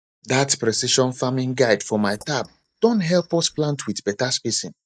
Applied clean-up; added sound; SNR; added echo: neural mask model DeepFilterNet 3.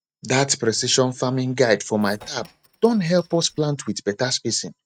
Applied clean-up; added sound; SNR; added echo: neural mask model RNNoise.